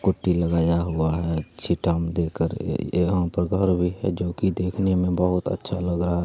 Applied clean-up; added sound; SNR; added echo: none; none; none; none.